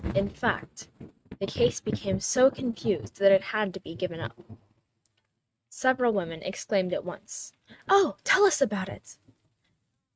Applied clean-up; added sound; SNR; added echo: neural mask model RNNoise.